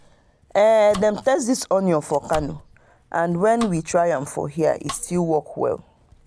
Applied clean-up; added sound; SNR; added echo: none; Domestic sounds, home sounds; 19 dB; none.